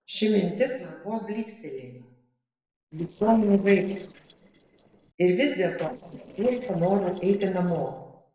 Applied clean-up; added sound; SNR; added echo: neural separator model SepFormer DNS4.